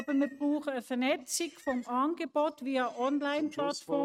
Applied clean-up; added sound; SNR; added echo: neural mask model RNNoise.